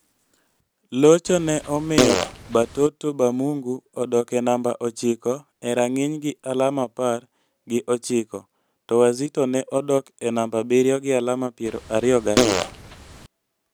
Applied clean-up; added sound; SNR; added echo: none; Fart; 2 dB; none.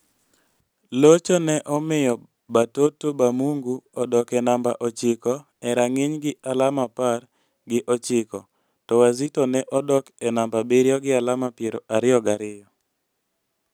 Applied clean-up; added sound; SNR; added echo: none; none; none; none.